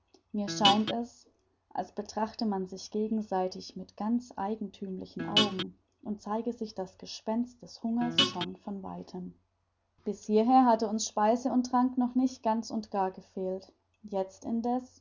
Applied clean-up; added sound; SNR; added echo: none; Guitar; -2 dB; none.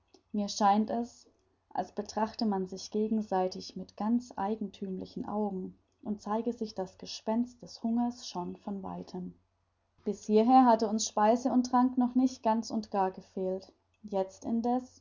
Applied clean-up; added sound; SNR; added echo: none; none; none; none.